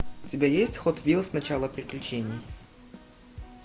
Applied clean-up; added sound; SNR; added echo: none; Keyboard (musical) + Bird / Fowl; 16 dB; none.